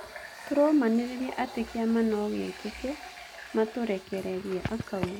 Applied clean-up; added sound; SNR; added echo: none; Water tap, faucet; 16 dB; none.